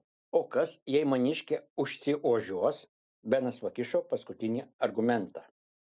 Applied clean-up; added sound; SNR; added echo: none; none; none; none.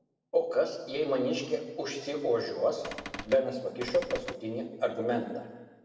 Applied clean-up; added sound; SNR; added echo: none; Cupboard open or close / Door; 9 dB; reverberation time 1.2 s.